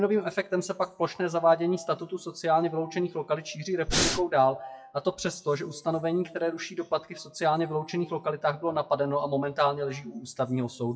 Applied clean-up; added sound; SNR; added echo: classical method WPE with log-MMSE.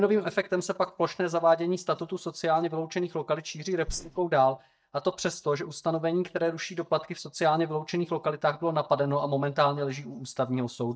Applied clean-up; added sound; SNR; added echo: neural mask model DeepFilterNet 3.